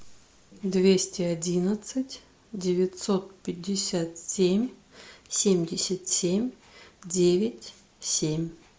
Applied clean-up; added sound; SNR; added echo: none; none; none; none.